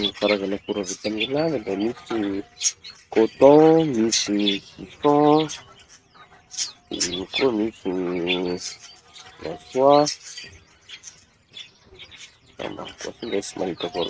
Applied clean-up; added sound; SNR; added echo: neural mask model RNNoise.